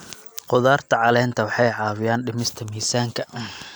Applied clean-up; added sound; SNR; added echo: none; none; none; none.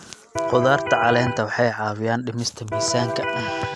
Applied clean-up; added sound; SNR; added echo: none; Electric guitar; 2 dB; none.